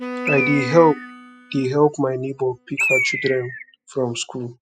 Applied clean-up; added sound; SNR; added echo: classical method spectral subtraction.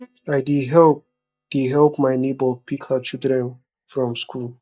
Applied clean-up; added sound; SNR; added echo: neural mask model DeepFilterNet 3.